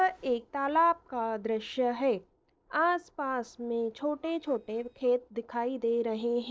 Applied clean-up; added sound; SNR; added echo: neural separator model SepFormer DNS4.